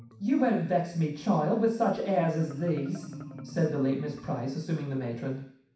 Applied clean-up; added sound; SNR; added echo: none; Marimba, xylophone; 17 dB; reverberation time 0.6 s.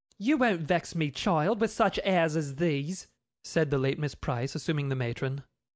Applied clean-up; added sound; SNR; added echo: none; none; none; none.